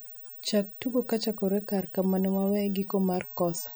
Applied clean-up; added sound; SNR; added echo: none; none; none; none.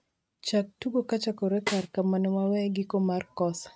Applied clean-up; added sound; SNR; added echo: neural mask model RNNoise.